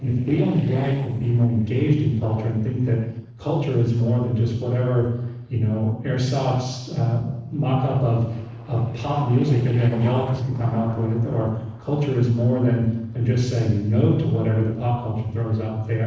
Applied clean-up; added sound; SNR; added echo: neural separator model SepFormer DNS4.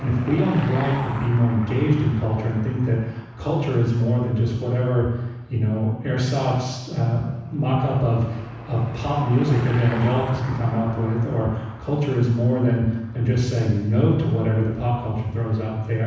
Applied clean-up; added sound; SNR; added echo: none; Car passing by / Engine; 17 dB; reverberation time 1.1 s.